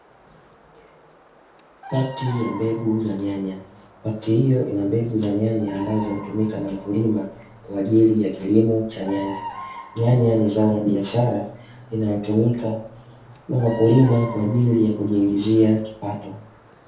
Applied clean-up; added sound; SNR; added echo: none; Bird vocalization, bird call, bird song; 20 dB; reverberation time 0.6 s.